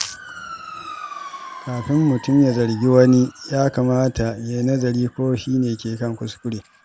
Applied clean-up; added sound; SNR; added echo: none; Motor vehicle (road) / Siren; 19 dB; none.